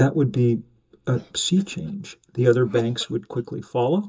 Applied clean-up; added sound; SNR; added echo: neural mask model DeepFilterNet 3.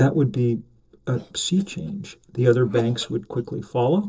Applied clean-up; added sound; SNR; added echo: neural separator model SepFormer DNS4.